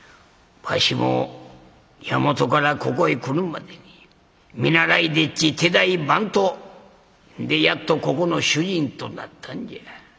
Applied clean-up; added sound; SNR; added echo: none; none; none; none.